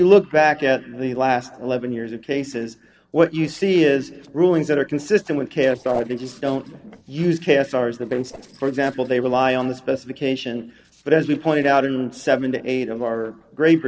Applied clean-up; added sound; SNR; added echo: neural separator model SepFormer DNS4.